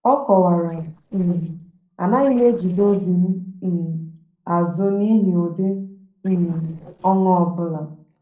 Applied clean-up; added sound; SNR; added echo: neural separator model SepFormer DNS4.